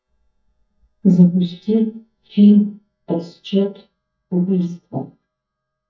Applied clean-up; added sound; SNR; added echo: neural mask model DeepFilterNet 3.